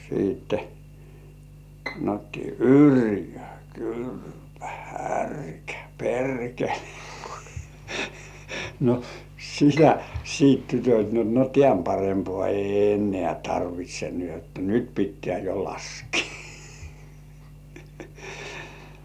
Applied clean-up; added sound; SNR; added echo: none; Bowed string instrument; 17 dB; none.